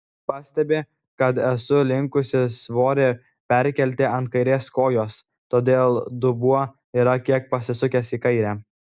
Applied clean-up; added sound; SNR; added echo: none; none; none; none.